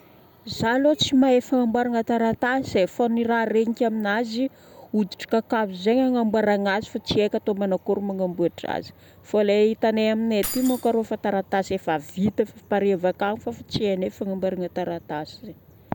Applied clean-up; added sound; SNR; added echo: none; Keys jangling; 13 dB; none.